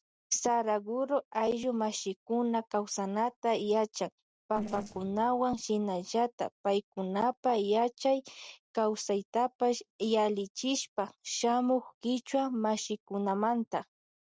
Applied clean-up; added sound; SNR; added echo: neural separator model SepFormer DNS4.